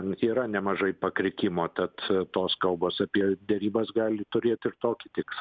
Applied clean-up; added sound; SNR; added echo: none; none; none; none.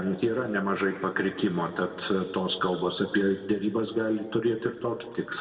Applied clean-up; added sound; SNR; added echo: none; none; none; reverberation time 1.7 s.